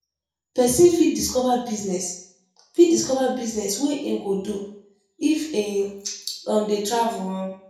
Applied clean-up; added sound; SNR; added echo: none; none; none; reverberation time 0.6 s.